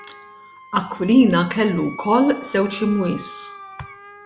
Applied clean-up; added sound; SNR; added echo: none; Wind instrument, woodwind instrument + Trumpet; 19 dB; none.